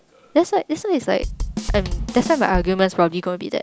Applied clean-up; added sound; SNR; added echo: none; Drum / Drum kit; 5 dB; none.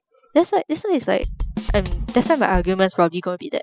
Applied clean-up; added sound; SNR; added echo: classical method spectral subtraction.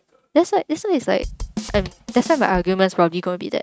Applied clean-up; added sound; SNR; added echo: neural mask model RNNoise.